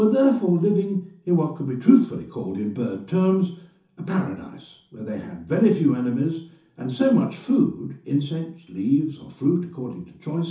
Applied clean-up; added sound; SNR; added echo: none; none; none; reverberation time 0.9 s.